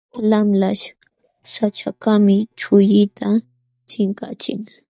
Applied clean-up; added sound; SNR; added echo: neural mask model DeepFilterNet 3.